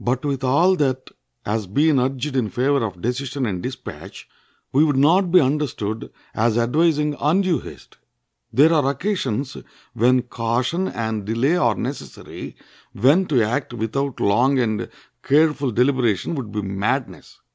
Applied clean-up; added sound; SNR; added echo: none; none; none; none.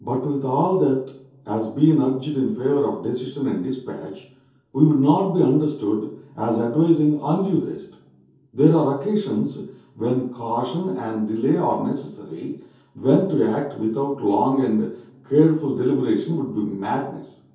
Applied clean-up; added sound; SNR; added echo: none; none; none; reverberation time 0.6 s.